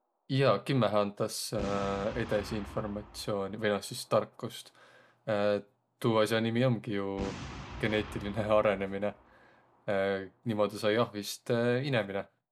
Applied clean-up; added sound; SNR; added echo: none; Boom; 17 dB; none.